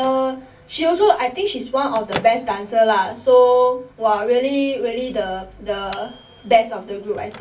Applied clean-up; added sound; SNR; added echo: none; Microwave oven / Bell; 20 dB; reverberation time 0.3 s.